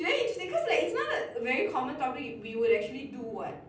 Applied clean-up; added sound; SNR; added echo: none; none; none; reverberation time 0.6 s.